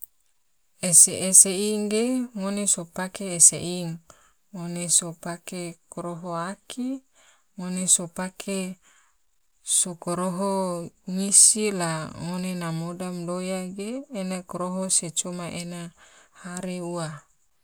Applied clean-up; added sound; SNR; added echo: none; none; none; none.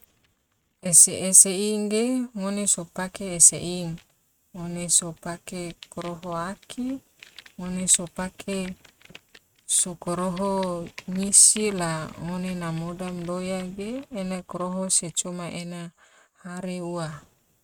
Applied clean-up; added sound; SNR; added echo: neural mask model RNNoise.